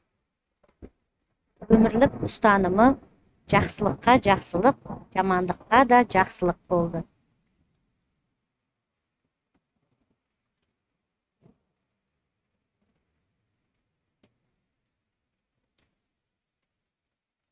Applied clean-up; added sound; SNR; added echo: neural mask model RNNoise.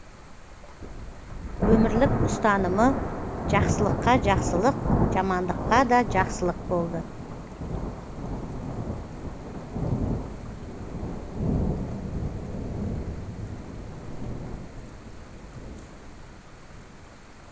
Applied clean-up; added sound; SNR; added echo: none; Thunder / Rain; 0 dB; none.